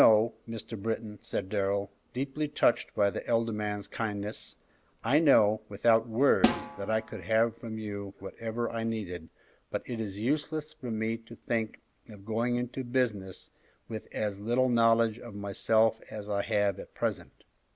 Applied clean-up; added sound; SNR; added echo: none; Snare drum; 5 dB; none.